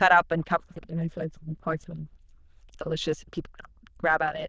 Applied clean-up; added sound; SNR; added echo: neural diffusion model UNIVERSE++.